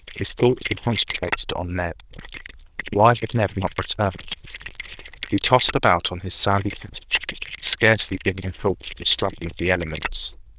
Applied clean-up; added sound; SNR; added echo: neural diffusion model UNIVERSE++.